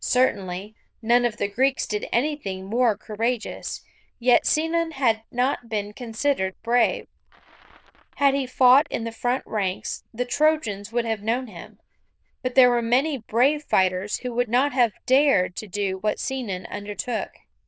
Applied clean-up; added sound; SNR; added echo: neural diffusion model UNIVERSE++.